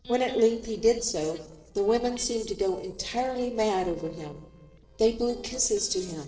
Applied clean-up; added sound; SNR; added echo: neural separator model SepFormer DNS4.